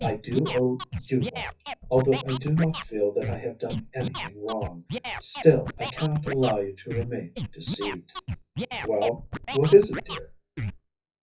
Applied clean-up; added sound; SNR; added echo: classical method WPE with log-MMSE.